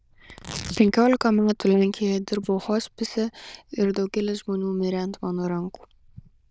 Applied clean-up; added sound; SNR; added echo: neural diffusion model UNIVERSE++.